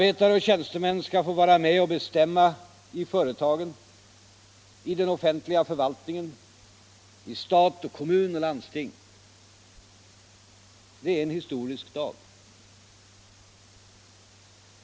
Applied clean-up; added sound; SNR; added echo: none; none; none; none.